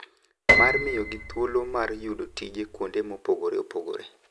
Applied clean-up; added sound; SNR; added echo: none; Piano; -3 dB; none.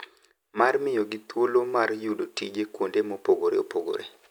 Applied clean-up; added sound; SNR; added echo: none; none; none; none.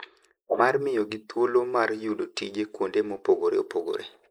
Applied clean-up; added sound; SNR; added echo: neural mask model Resemble Enhance denoiser.